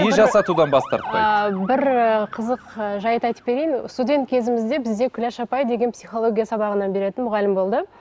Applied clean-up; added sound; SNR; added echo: none; Motor vehicle (road) / Siren; 16 dB; none.